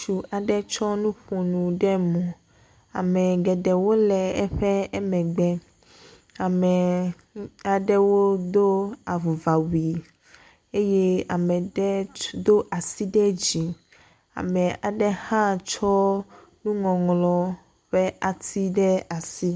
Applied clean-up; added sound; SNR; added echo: none; none; none; none.